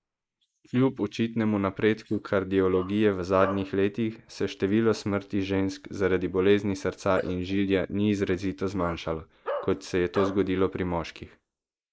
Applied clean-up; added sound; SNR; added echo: neural mask model Resemble Enhance denoiser.